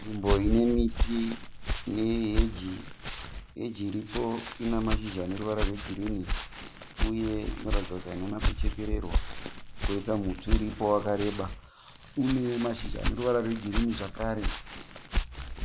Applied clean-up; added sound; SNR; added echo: none; Walk, footsteps; 1 dB; none.